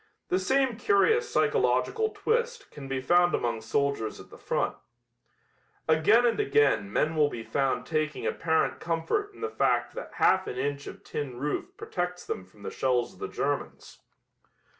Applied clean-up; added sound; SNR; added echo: none; none; none; none.